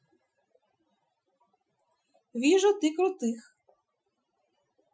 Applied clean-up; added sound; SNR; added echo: classical method Wiener filter.